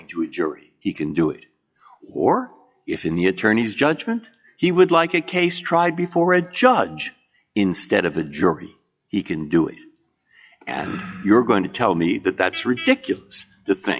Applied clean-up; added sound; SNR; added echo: classical method log-MMSE.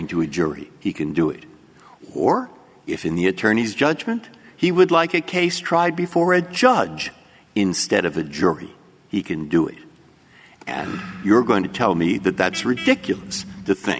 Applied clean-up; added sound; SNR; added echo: none; Vehicle horn, car horn, honking; 14 dB; none.